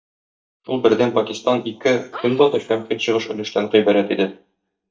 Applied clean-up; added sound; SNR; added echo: neural mask model DeepFilterNet 3.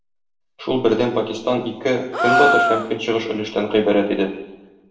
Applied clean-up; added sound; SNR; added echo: none; Gasp; 1 dB; reverberation time 0.9 s.